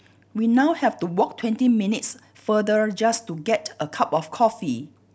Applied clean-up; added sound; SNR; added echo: none; none; none; none.